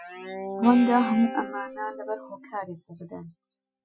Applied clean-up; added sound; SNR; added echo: classical method Wiener filter.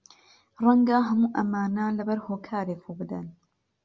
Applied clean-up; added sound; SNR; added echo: none; none; none; none.